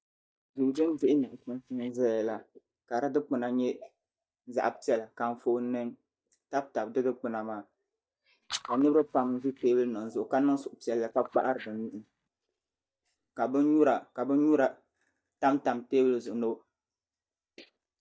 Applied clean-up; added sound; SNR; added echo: neural mask model DeepFilterNet 3.